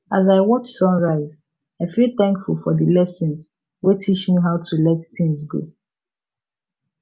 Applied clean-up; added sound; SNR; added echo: none; none; none; none.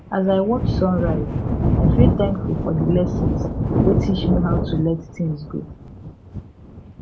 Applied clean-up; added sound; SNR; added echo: none; Thunder; -2 dB; none.